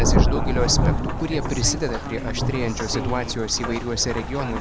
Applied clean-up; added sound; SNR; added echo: none; Rain / Thunderstorm; -3 dB; none.